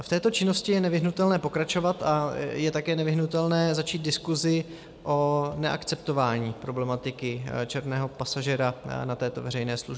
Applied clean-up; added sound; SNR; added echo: none; none; none; none.